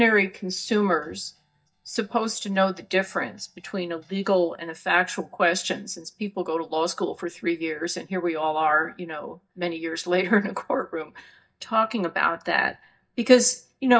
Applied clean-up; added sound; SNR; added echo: neural mask model DeepFilterNet 3.